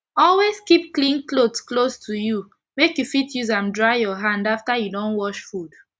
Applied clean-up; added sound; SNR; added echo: none; none; none; none.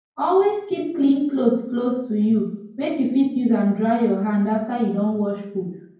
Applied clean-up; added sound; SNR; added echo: none; none; none; reverberation time 0.9 s.